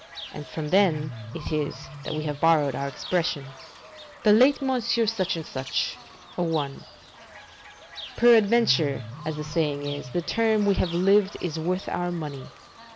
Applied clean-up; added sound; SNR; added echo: none; Bird / Fowl; 15 dB; none.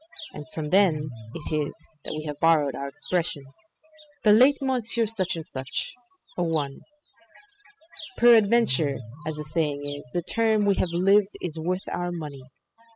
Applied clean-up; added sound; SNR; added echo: classical method spectral subtraction.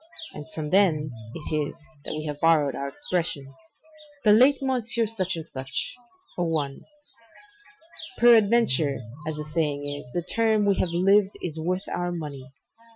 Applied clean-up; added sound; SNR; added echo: classical method Wiener filter.